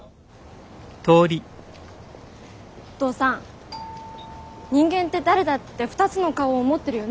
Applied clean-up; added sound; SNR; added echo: none; Doorbell; 19 dB; none.